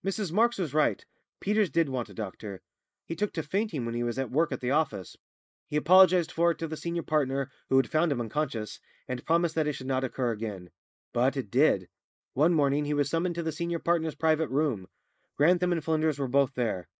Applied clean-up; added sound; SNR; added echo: neural mask model Resemble Enhance denoiser.